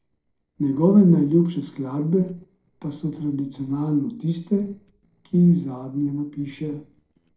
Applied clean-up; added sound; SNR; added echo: neural separator model SepFormer DNS4.